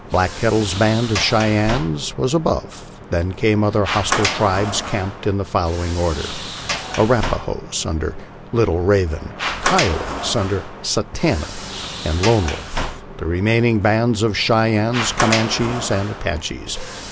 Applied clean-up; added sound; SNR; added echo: none; Sliding door; 8 dB; none.